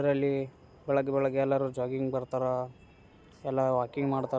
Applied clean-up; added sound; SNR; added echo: none; none; none; none.